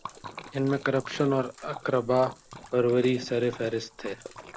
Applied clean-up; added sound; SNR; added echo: none; Splash, splatter; 17 dB; none.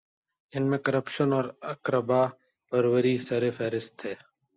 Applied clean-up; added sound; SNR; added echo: none; none; none; none.